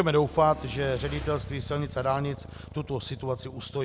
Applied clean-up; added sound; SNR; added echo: none; Motorcycle / Engine; 12 dB; none.